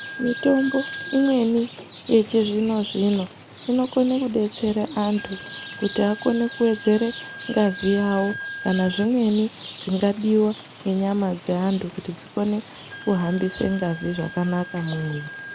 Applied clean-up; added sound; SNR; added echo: none; Wind instrument, woodwind instrument + Rain; 13 dB; none.